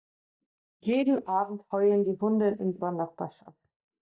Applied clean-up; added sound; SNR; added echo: neural mask model DeepFilterNet 3.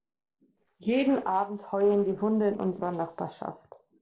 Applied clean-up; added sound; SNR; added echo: neural separator model SepFormer DNS4.